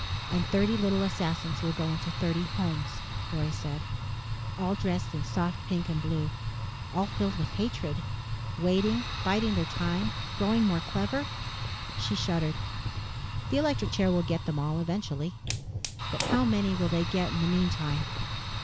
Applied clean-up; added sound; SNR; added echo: none; Fire; 3 dB; none.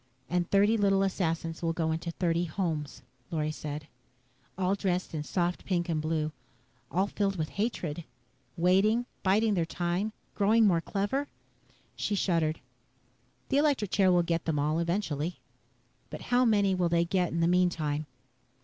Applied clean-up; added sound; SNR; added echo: none; none; none; none.